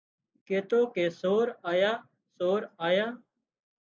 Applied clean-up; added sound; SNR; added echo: neural mask model Resemble Enhance denoiser.